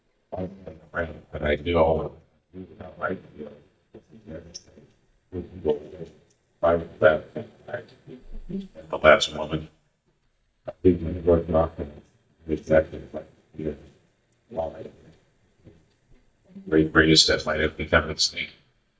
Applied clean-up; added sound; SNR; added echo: neural mask model DeepFilterNet 3.